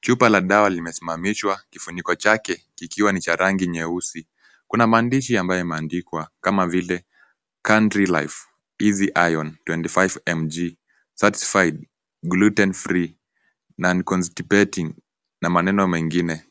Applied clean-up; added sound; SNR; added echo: none; none; none; none.